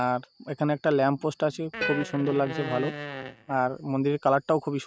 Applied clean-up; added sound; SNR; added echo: neural mask model RNNoise.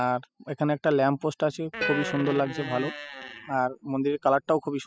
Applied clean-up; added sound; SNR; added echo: classical method spectral subtraction.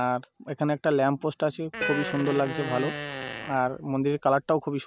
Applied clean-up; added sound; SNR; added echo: none; Plucked string instrument + Fart; 8 dB; none.